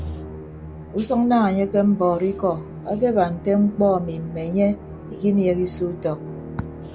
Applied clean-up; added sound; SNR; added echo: none; Musical instrument; 13 dB; none.